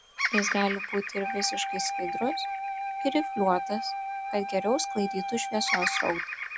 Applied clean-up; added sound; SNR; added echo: none; Wind instrument, woodwind instrument + Bird vocalization, bird call, bird song; 2 dB; none.